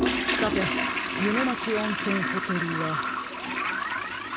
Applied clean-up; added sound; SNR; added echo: none; Toilet flush; -2 dB; none.